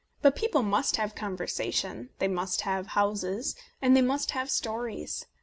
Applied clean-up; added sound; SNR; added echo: none; none; none; none.